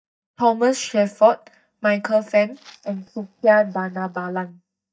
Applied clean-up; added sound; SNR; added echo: neural mask model DeepFilterNet 3.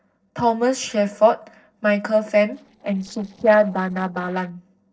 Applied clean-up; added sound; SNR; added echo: neural separator model SepFormer DNS4.